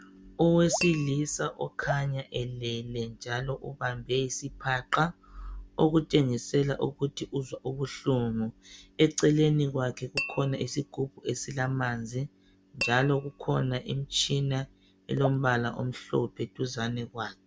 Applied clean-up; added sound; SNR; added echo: none; Raindrop / Drip + Tap / Glass; 9 dB; none.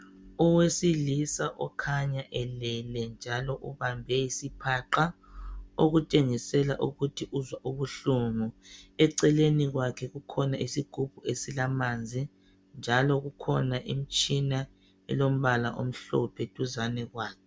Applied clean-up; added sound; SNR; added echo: none; none; none; none.